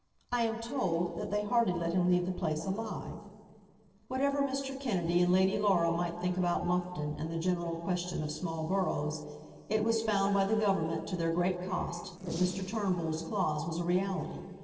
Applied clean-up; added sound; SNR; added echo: neural separator model SepFormer DNS4.